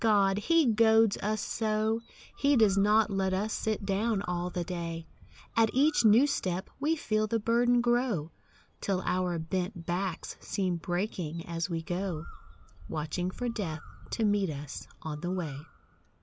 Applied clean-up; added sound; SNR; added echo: none; Bird; 20 dB; none.